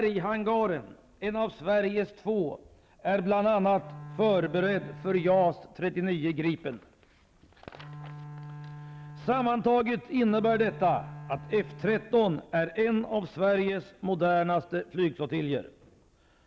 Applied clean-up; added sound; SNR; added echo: none; Bowed string instrument; 15 dB; none.